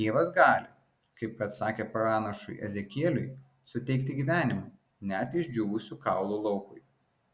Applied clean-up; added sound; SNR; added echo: none; none; none; none.